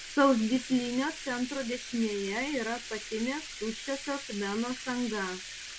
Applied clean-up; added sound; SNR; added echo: none; Bathtub (filling or washing); 11 dB; none.